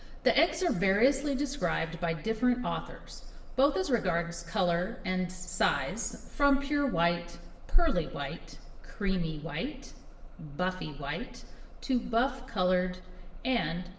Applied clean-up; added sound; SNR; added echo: none; Bus; 16 dB; reverberation time 0.9 s.